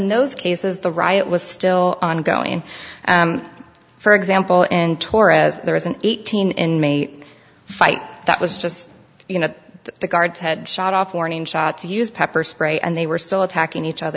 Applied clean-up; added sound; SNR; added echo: none; none; none; none.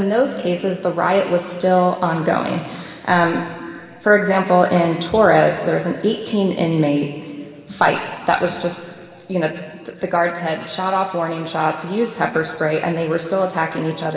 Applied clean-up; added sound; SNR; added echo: none; none; none; reverberation time 2.5 s.